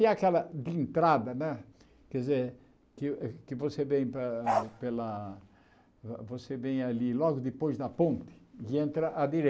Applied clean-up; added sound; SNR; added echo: none; Bark; 1 dB; none.